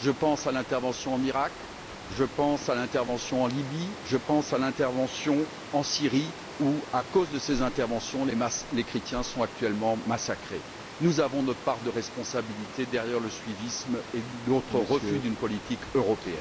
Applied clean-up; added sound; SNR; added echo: none; Water; 13 dB; none.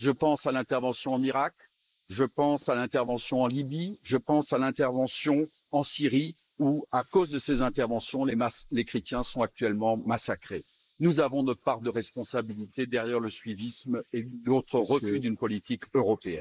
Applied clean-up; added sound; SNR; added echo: neural mask model Resemble Enhance denoiser.